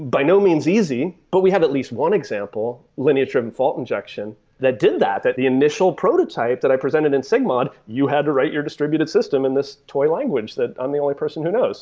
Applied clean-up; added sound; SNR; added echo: none; none; none; none.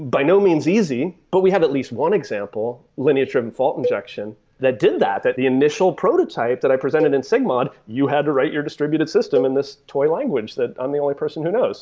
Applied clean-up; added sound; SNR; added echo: none; Cowbell; 12 dB; none.